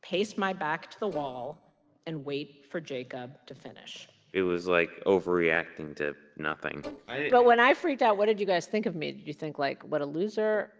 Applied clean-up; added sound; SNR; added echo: neural separator model SepFormer DNS4.